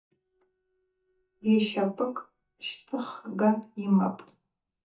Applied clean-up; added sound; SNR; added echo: neural mask model DeepFilterNet 3.